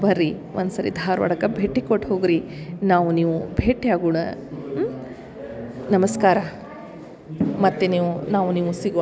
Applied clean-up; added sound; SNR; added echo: none; none; none; none.